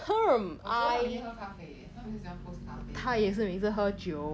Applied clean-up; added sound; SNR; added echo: none; none; none; none.